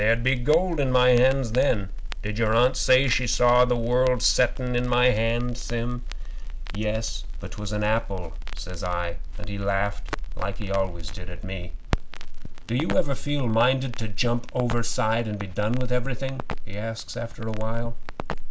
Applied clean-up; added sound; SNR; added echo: none; Crackle; 0 dB; none.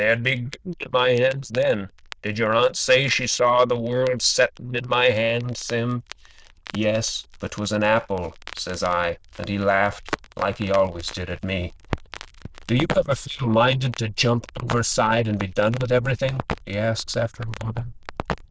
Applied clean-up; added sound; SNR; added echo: neural diffusion model UNIVERSE++.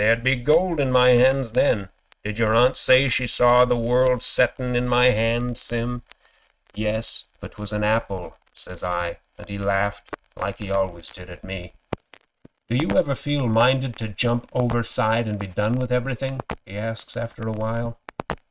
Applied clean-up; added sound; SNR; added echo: neural mask model RNNoise.